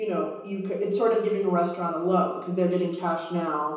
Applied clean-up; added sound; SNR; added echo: none; none; none; reverberation time 0.9 s.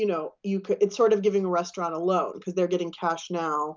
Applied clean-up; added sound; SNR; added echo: none; none; none; none.